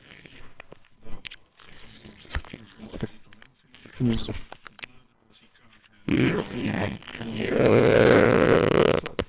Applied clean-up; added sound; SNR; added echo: neural separator model SepFormer WHAMR!.